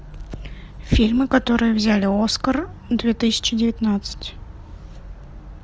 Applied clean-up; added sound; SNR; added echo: none; none; none; none.